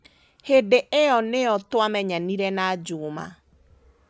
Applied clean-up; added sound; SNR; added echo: none; none; none; none.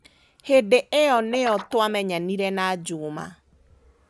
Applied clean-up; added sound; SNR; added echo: none; Guitar; 19 dB; none.